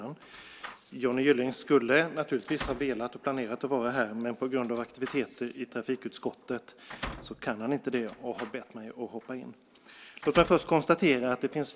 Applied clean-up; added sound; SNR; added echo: none; Slam; 17 dB; none.